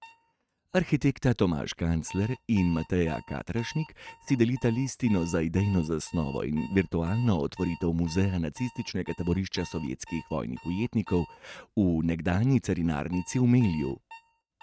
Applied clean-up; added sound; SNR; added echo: neural mask model RNNoise.